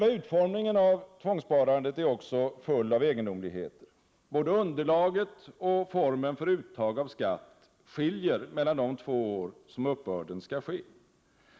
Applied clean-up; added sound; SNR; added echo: none; none; none; none.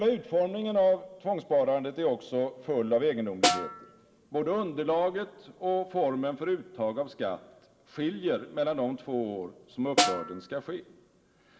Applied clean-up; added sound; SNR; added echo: none; Snare drum; 0 dB; reverberation time 1.3 s.